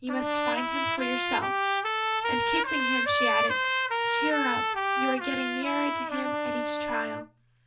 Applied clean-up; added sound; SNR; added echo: none; Trumpet; -5 dB; reverberation time 0.2 s.